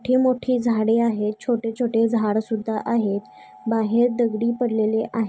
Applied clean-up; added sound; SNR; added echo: none; none; none; none.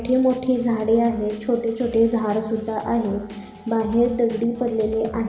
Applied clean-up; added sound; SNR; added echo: none; Drum kit; 19 dB; reverberation time 2.0 s.